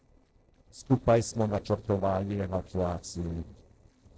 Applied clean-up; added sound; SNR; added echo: neural separator model SepFormer DNS4.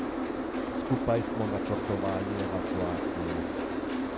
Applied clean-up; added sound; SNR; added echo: none; Boat, Water vehicle; -3 dB; none.